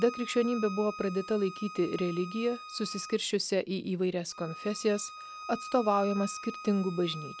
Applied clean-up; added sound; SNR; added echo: none; Bowed string instrument; 13 dB; none.